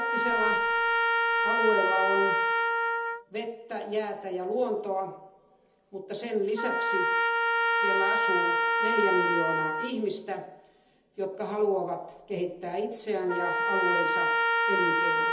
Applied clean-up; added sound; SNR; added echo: none; Trumpet; -4 dB; reverberation time 1.2 s.